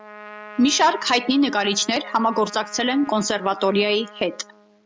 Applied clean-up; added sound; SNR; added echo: none; Trumpet; 19 dB; none.